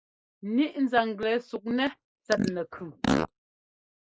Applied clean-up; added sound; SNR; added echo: neural mask model Resemble Enhance denoiser.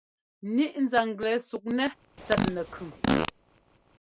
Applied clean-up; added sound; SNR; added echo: none; Fart; 1 dB; none.